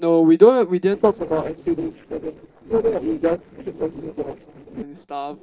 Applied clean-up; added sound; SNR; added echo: neural separator model SepFormer DNS4.